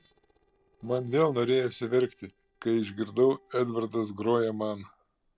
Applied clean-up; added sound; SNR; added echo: neural separator model SepFormer DNS4.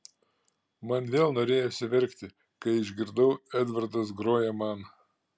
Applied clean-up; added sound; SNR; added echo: none; none; none; none.